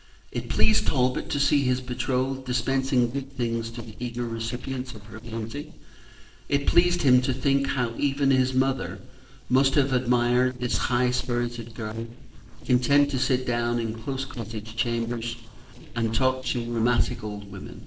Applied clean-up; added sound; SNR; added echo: neural separator model SepFormer DNS4.